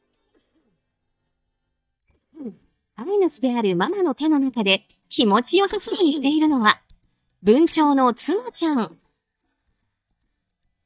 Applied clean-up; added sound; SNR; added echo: neural mask model DeepFilterNet 3.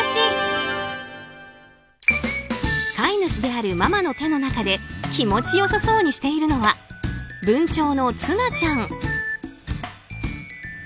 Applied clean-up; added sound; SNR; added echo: none; none; none; none.